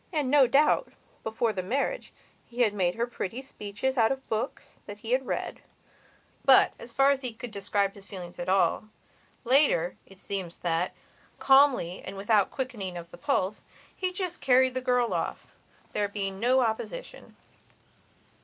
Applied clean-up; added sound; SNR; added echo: none; none; none; none.